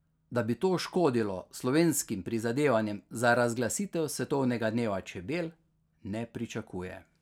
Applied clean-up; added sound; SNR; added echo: none; none; none; none.